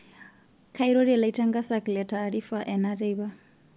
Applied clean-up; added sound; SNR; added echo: none; none; none; none.